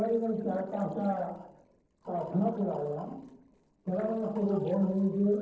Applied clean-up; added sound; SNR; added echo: neural separator model SepFormer DNS4.